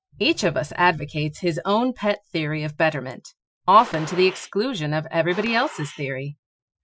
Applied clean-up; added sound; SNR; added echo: classical method Wiener filter.